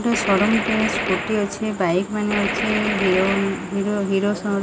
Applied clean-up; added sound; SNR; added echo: none; Gunshot, gunfire; 5 dB; none.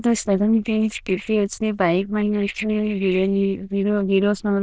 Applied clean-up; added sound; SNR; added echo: neural diffusion model UNIVERSE++.